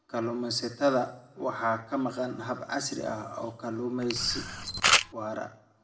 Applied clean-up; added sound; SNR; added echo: none; Camera; -4 dB; reverberation time 0.8 s.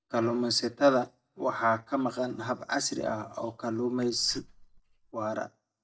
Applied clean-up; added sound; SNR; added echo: neural mask model DeepFilterNet 3.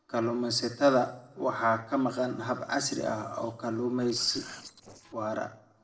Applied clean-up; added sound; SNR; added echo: neural separator model SepFormer DNS4.